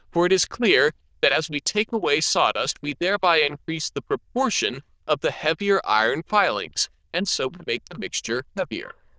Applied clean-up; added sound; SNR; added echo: neural diffusion model UNIVERSE++.